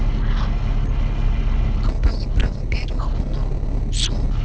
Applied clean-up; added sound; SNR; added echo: neural separator model SepFormer DNS4.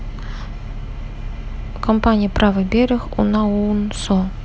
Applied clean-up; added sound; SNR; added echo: none; none; none; none.